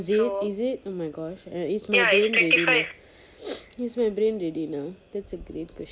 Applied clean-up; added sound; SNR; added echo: none; none; none; none.